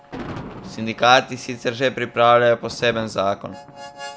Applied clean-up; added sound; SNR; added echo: none; Thunder + Harmonica; 17 dB; none.